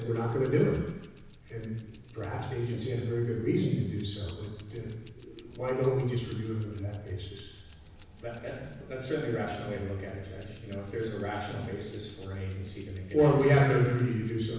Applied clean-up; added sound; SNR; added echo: none; Keys jangling; 16 dB; reverberation time 1.1 s.